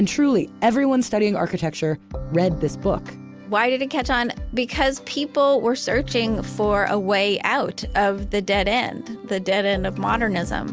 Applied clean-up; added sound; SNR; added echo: none; none; none; none.